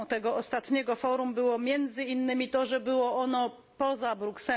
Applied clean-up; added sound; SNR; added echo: none; none; none; none.